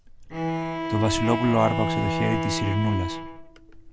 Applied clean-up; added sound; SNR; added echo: none; Bowed string instrument; 2 dB; none.